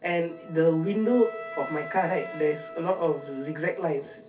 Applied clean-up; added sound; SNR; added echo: none; Wind instrument, woodwind instrument; 14 dB; reverberation time 0.3 s.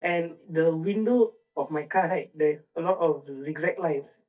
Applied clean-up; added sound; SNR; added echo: neural mask model DeepFilterNet 3.